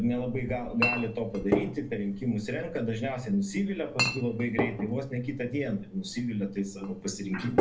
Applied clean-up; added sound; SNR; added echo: none; Chink, clink; 4 dB; reverberation time 0.3 s.